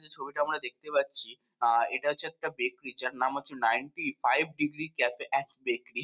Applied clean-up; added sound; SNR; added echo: none; none; none; none.